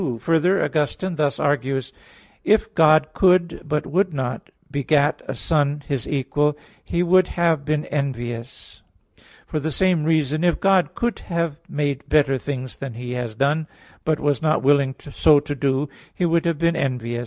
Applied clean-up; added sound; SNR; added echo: none; none; none; none.